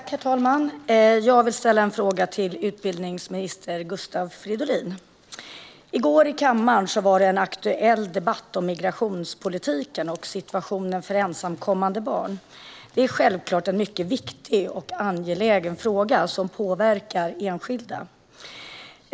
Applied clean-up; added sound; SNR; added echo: none; none; none; none.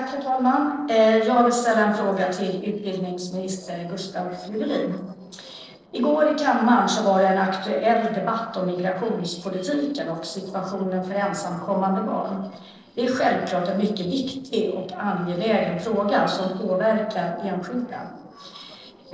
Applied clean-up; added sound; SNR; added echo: neural separator model SepFormer DNS4.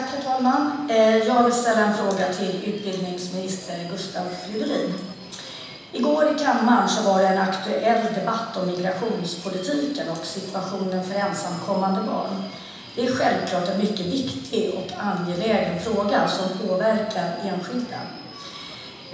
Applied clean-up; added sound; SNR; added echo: none; Subway, metro, underground; 19 dB; reverberation time 1.1 s.